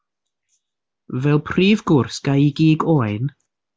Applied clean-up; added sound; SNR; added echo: none; none; none; none.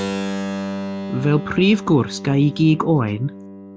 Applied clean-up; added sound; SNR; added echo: none; Keyboard (musical); 9 dB; none.